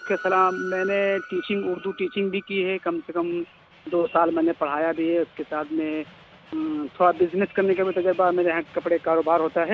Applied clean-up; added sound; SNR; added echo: none; Train; 19 dB; none.